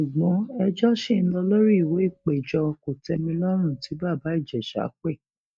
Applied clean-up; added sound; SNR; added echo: neural mask model DeepFilterNet 3.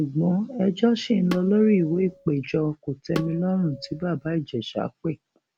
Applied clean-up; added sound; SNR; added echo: none; Tabla; 13 dB; none.